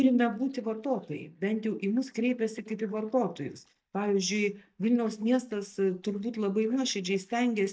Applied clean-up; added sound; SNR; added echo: neural mask model DeepFilterNet 3.